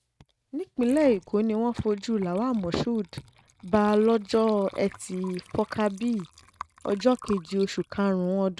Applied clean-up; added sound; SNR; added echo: neural mask model RNNoise.